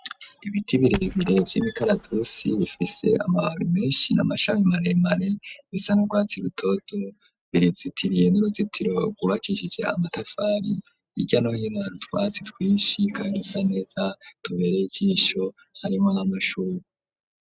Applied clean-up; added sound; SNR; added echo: neural mask model RNNoise.